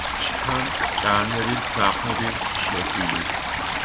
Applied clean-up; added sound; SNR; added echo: none; Stream; -2 dB; none.